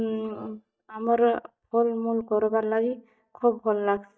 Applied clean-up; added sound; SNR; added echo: neural mask model DeepFilterNet 3.